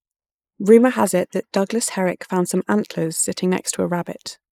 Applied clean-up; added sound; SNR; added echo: neural mask model Resemble Enhance denoiser.